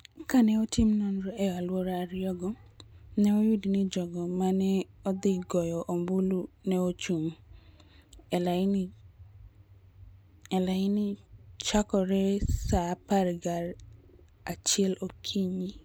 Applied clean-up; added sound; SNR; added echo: none; none; none; none.